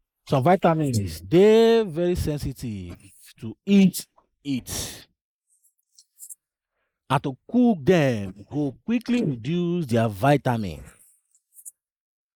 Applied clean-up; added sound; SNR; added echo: neural mask model Resemble Enhance denoiser.